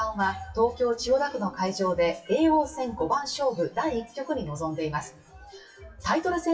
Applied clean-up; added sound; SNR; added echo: classical method WPE with log-MMSE.